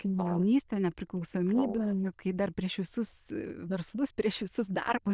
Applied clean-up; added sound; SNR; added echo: neural diffusion model UNIVERSE++.